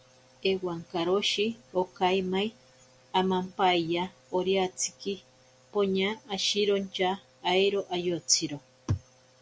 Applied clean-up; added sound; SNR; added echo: none; none; none; none.